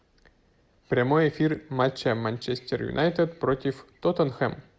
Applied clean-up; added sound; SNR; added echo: none; none; none; none.